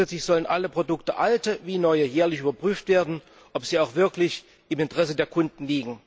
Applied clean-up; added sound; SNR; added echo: none; none; none; none.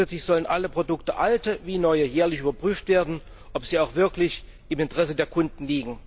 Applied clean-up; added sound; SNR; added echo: none; Boat, Water vehicle; 18 dB; none.